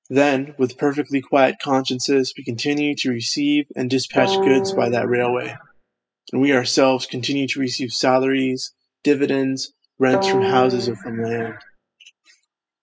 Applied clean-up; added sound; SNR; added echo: classical method spectral subtraction.